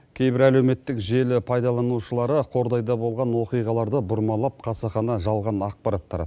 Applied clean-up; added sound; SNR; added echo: none; none; none; none.